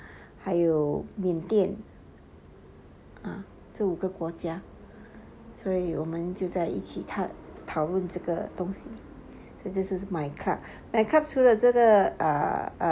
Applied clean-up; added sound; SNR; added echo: none; none; none; none.